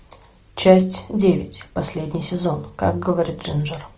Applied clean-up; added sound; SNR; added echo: none; none; none; none.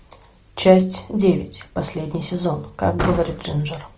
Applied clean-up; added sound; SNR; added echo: none; Slam / Car; 12 dB; none.